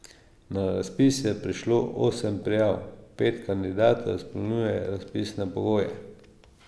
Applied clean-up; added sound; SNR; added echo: none; none; none; none.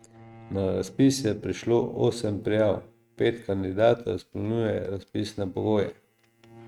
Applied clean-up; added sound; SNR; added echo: neural mask model RNNoise.